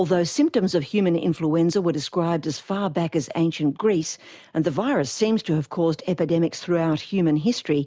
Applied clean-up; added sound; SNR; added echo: none; none; none; none.